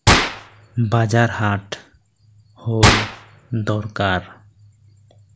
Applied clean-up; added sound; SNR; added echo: none; Gunshot, gunfire; 0 dB; none.